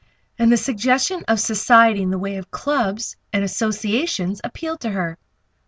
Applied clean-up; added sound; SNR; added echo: none; none; none; none.